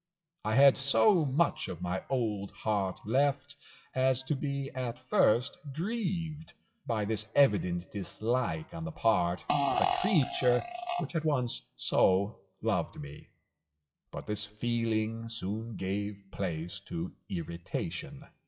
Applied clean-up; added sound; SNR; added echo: classical method WPE with log-MMSE.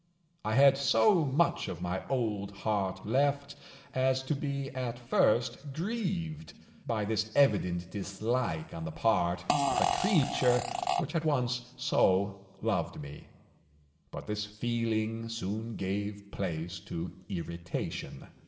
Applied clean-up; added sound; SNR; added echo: none; Fart; 1 dB; reverberation time 2.7 s.